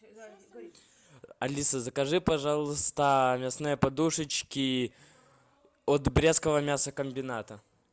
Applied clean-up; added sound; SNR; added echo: none; none; none; none.